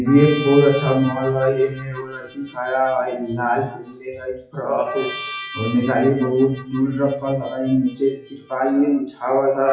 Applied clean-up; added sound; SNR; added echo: classical method WPE with log-MMSE.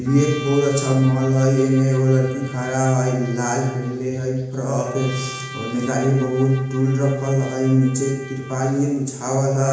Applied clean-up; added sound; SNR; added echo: none; Trumpet; 17 dB; reverberation time 1.0 s.